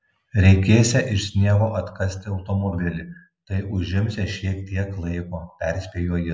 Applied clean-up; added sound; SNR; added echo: none; none; none; none.